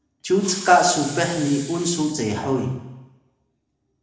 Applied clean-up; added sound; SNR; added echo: none; Hiss; 15 dB; reverberation time 0.9 s.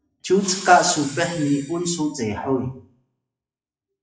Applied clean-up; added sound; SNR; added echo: classical method WPE with log-MMSE.